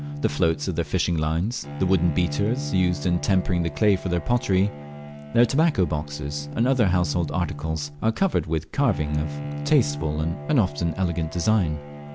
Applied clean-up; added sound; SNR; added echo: none; Bowed string instrument; 10 dB; none.